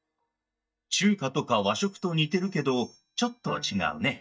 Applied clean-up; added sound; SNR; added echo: neural mask model DeepFilterNet 3.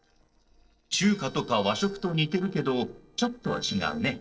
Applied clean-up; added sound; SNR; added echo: neural separator model SepFormer DNS4.